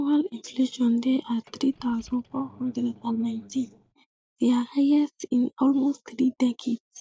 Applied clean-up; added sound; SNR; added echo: neural mask model DeepFilterNet 3.